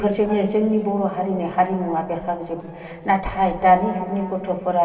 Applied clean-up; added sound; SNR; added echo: neural separator model SepFormer DNS4.